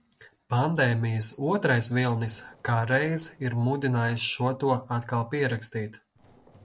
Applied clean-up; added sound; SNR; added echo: neural separator model SepFormer DNS4.